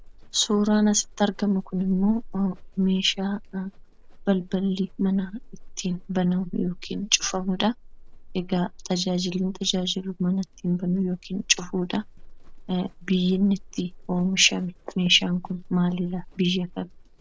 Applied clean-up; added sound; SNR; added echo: none; Livestock, farm animals, working animals; 16 dB; none.